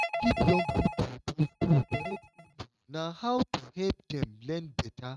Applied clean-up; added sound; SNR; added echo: neural mask model RNNoise.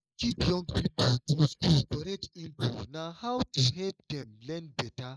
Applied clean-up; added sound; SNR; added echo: neural mask model Resemble Enhance denoiser.